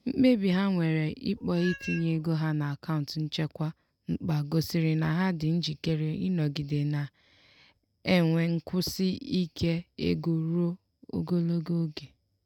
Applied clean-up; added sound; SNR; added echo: neural mask model RNNoise.